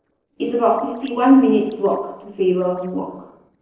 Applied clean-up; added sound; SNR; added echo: neural separator model SepFormer DNS4.